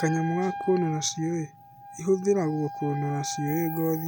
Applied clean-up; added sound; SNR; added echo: none; Wind instrument, woodwind instrument; 10 dB; none.